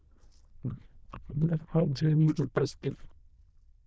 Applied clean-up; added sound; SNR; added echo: neural diffusion model UNIVERSE++.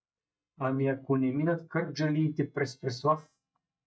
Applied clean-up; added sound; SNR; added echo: neural mask model DeepFilterNet 3.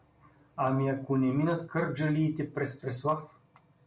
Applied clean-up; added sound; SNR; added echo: none; none; none; none.